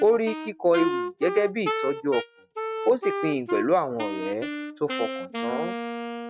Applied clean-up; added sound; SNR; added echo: neural mask model RNNoise.